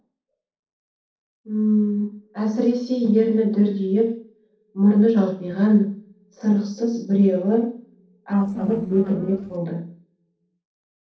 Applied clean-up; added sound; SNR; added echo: neural separator model SepFormer DNS4.